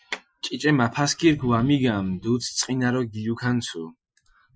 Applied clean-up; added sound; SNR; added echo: classical method Wiener filter.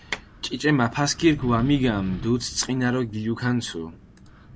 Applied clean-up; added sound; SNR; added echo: none; Wind; 15 dB; none.